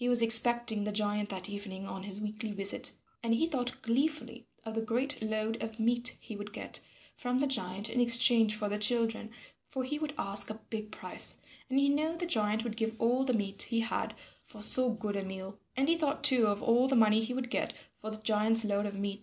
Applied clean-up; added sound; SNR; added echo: none; none; none; none.